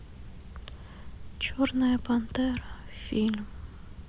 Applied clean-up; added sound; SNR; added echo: none; Cricket; 8 dB; none.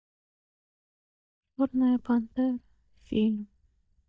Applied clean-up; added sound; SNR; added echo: neural mask model DeepFilterNet 3.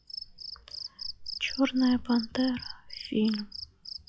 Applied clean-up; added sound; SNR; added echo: classical method log-MMSE.